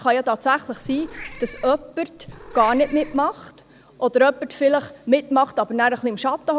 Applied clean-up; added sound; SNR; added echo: none; Meow / Purr; 17 dB; none.